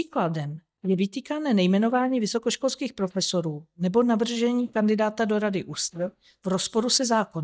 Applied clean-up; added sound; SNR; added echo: neural mask model DeepFilterNet 3.